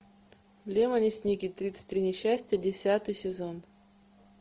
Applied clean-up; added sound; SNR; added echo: none; none; none; none.